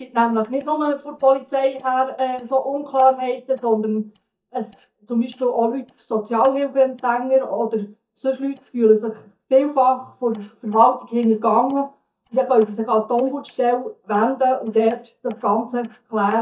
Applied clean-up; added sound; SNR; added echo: neural mask model DeepFilterNet 3.